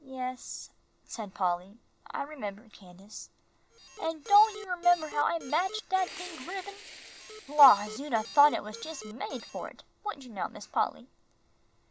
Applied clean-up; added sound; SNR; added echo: none; Fire + Alarm; 15 dB; none.